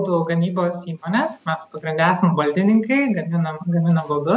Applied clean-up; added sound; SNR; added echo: none; none; none; none.